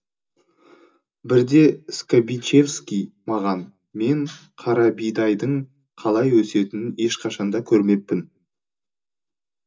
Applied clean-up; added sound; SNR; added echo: none; none; none; reverberation time 0.2 s.